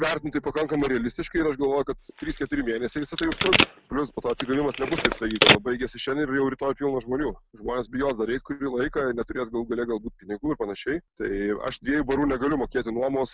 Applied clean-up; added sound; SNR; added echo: none; Telephone; -1 dB; none.